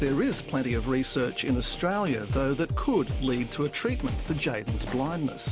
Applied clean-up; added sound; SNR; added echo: none; Guitar + Gunshot, gunfire; 17 dB; none.